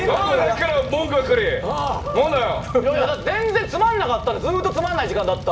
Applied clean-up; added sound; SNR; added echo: none; Fire; 12 dB; reverberation time 0.4 s.